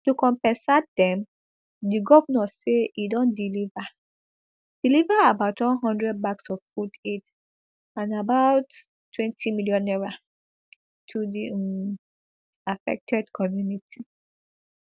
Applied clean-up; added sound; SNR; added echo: none; none; none; none.